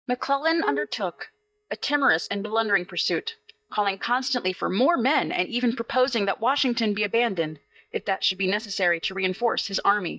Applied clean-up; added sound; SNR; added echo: neural mask model DeepFilterNet 3.